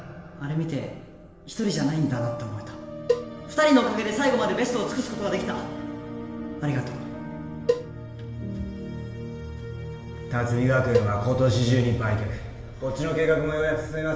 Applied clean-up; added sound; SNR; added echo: none; Cowbell; 6 dB; reverberation time 1.3 s.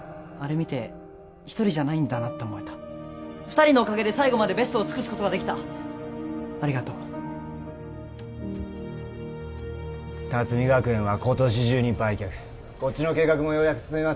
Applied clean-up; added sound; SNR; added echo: none; none; none; none.